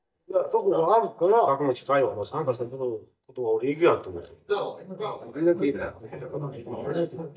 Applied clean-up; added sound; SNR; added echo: neural mask model DeepFilterNet 3.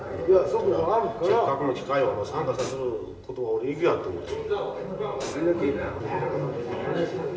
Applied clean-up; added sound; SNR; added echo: none; Hi-hat; 16 dB; reverberation time 2.1 s.